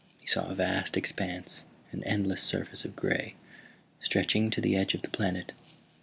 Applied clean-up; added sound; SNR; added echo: none; Rattle (instrument); 18 dB; none.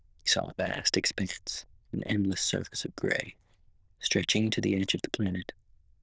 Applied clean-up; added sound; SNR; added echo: neural diffusion model UNIVERSE++.